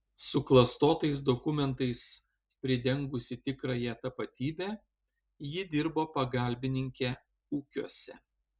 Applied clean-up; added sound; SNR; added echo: none; none; none; none.